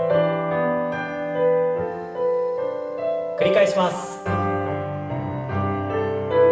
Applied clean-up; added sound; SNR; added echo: none; none; none; reverberation time 1.1 s.